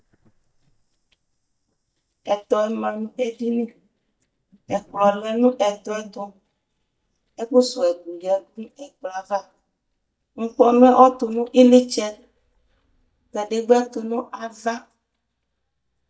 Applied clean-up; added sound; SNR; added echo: neural mask model DeepFilterNet 3.